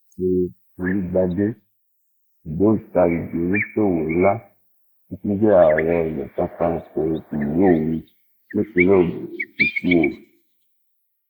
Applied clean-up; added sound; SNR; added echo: neural mask model Resemble Enhance denoiser.